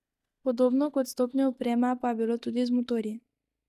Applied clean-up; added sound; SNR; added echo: neural mask model DeepFilterNet 3.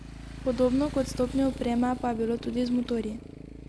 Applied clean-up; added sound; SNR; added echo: none; Motorcycle; 11 dB; none.